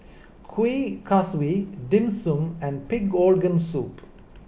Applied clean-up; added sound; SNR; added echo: none; none; none; none.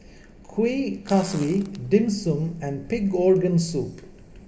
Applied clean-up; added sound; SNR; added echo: none; Fart; 19 dB; reverberation time 1.3 s.